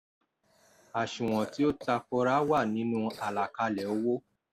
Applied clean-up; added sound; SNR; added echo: none; Cough; 19 dB; none.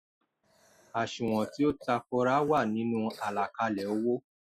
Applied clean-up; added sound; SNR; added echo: classical method Wiener filter.